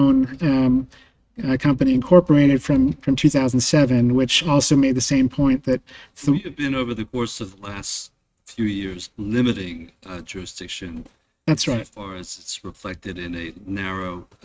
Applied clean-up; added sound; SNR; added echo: neural mask model RNNoise.